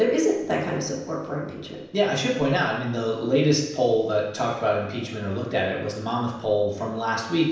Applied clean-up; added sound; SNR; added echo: none; none; none; reverberation time 0.9 s.